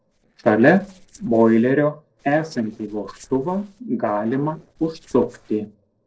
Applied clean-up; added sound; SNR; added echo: neural separator model SepFormer DNS4.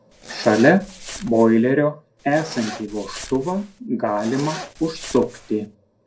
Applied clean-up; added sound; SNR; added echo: none; Zipper (clothing); 16 dB; reverberation time 0.2 s.